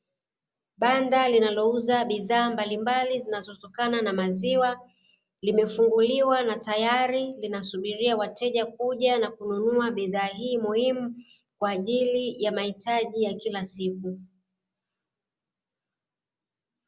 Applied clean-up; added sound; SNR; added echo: none; none; none; none.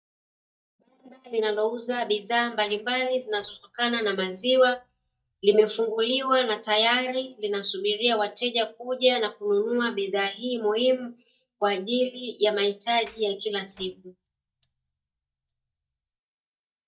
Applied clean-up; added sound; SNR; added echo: neural mask model DeepFilterNet 3.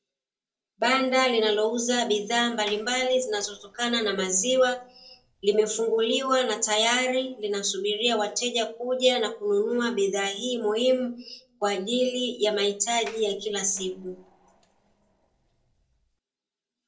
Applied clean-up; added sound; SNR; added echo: neural separator model SepFormer DNS4.